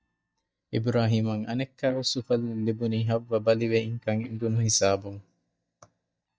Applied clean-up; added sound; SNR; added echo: neural mask model DeepFilterNet 3.